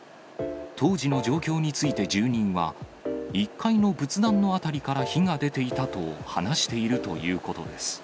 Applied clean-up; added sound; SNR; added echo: none; none; none; none.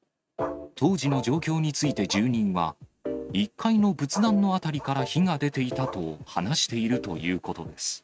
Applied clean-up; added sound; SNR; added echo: neural mask model RNNoise.